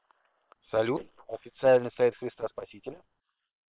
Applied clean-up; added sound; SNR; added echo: neural separator model SepFormer WHAM!.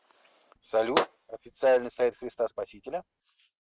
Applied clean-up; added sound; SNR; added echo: neural mask model RNNoise.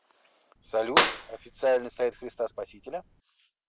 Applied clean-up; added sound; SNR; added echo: none; Clapping; 0 dB; none.